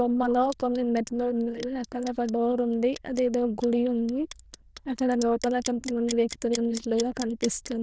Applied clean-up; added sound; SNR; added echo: neural diffusion model UNIVERSE++.